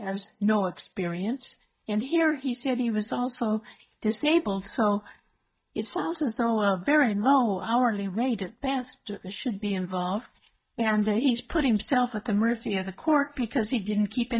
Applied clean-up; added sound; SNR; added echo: neural mask model DeepFilterNet 3.